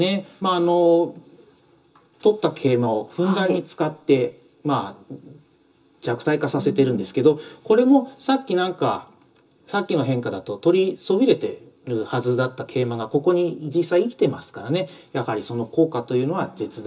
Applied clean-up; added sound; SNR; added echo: none; none; none; reverberation time 0.2 s.